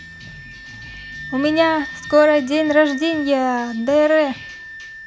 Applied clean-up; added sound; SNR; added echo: none; Wind instrument, woodwind instrument; 16 dB; none.